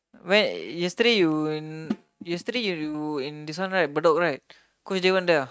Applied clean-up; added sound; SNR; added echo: neural mask model RNNoise.